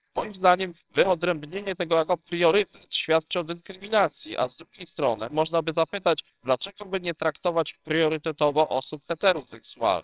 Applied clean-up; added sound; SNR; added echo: neural separator model SepFormer WHAMR!.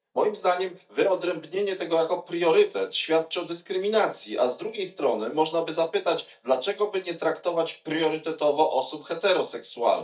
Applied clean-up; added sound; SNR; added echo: neural mask model DeepFilterNet 3.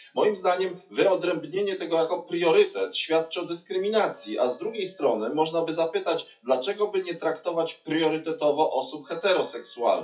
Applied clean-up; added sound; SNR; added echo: classical method WPE with log-MMSE.